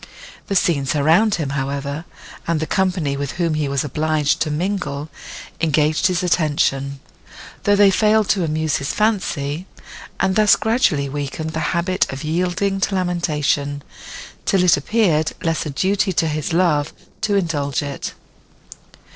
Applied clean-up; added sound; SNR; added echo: neural separator model SepFormer DNS4.